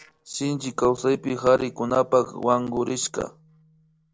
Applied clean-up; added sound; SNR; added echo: neural separator model SepFormer DNS4.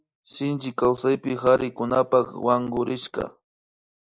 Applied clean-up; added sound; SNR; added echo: neural mask model Resemble Enhance denoiser.